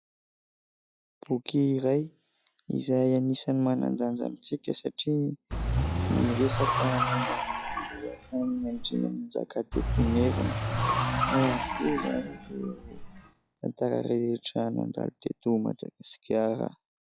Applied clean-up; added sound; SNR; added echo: classical method log-MMSE.